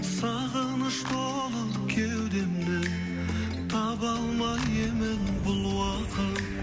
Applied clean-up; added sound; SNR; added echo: none; none; none; none.